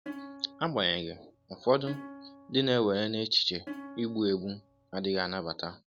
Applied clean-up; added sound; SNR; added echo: none; Plucked string instrument; 16 dB; none.